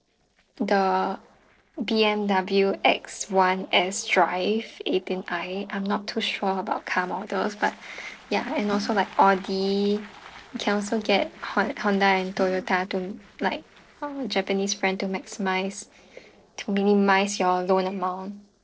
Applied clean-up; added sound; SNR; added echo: neural separator model SepFormer DNS4.